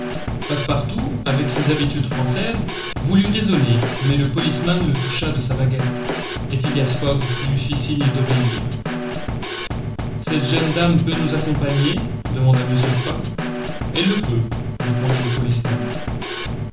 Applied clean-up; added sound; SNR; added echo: none; Snare drum / Drum kit; 4 dB; reverberation time 0.6 s.